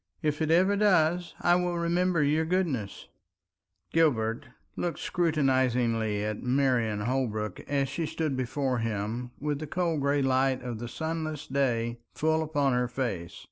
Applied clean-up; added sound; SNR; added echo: none; none; none; none.